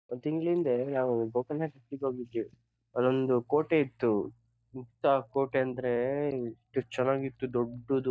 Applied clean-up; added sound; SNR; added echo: neural mask model DeepFilterNet 3.